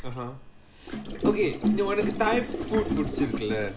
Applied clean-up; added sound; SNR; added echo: none; Gurgling; 1 dB; none.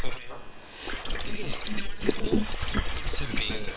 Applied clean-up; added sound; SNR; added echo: neural separator model SepFormer WHAM!.